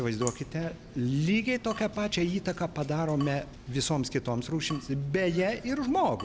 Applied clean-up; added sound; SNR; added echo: none; Drip / Water tap, faucet + Engine; 16 dB; none.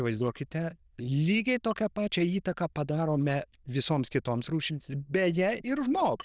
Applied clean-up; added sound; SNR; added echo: neural diffusion model UNIVERSE++.